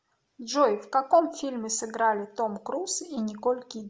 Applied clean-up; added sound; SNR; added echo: none; none; none; none.